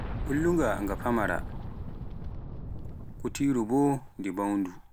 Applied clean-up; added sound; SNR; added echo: none; Boom; 7 dB; none.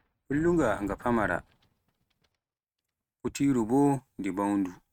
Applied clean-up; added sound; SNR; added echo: neural mask model RNNoise.